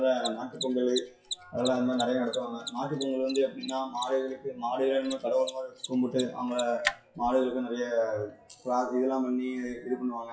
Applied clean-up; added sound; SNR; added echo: classical method WPE with log-MMSE.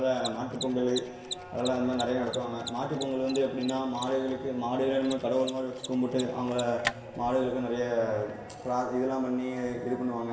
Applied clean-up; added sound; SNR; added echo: none; Mechanisms; 14 dB; reverberation time 1.2 s.